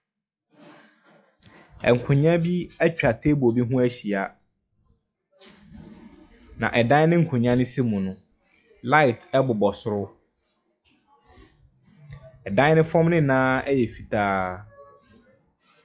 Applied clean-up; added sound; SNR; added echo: classical method log-MMSE.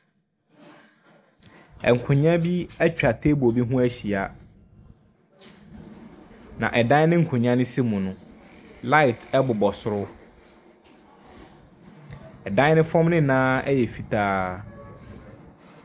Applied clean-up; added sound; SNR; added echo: none; none; none; none.